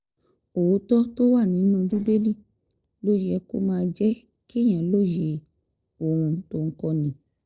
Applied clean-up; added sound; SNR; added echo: neural separator model SepFormer DNS4.